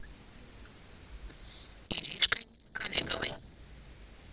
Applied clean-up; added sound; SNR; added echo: neural separator model SepFormer DNS4.